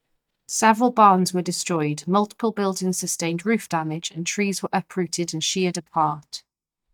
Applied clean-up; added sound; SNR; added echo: neural mask model DeepFilterNet 3.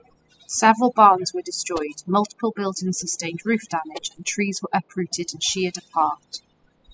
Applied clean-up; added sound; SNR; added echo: classical method spectral subtraction.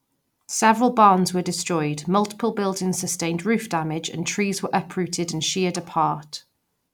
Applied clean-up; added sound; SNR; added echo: none; none; none; none.